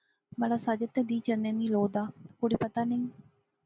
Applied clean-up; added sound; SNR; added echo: none; none; none; none.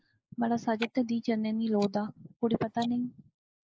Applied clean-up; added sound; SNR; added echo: neural mask model Resemble Enhance denoiser.